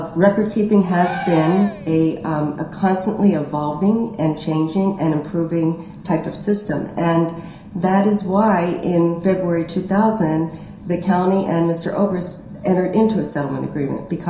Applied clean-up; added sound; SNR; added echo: none; Cheering; 11 dB; reverberation time 0.7 s.